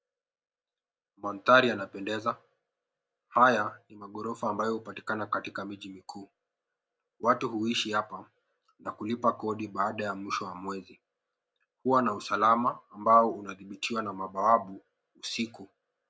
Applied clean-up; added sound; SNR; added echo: none; none; none; none.